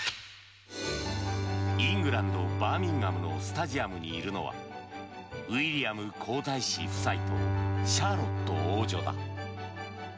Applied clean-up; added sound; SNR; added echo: none; Bowed string instrument; -1 dB; none.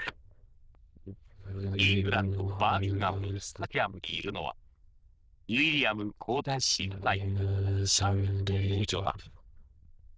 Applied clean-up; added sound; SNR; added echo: neural diffusion model UNIVERSE++.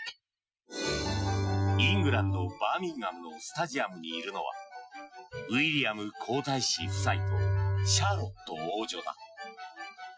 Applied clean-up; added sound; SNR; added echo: classical method Wiener filter.